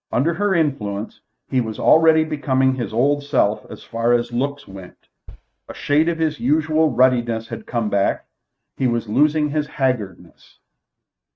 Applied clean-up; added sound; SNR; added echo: neural mask model RNNoise.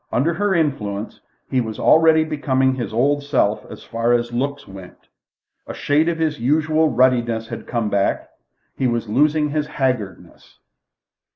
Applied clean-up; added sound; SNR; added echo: neural mask model Resemble Enhance denoiser.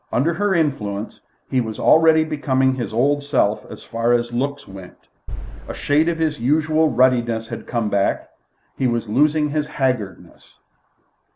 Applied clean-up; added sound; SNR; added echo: none; Boom; 12 dB; none.